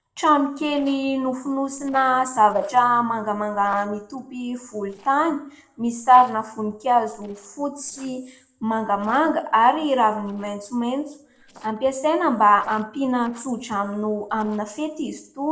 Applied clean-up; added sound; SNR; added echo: neural separator model SepFormer DNS4.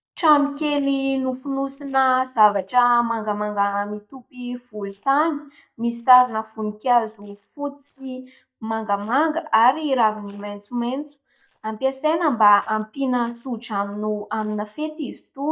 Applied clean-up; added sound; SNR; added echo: neural mask model DeepFilterNet 3.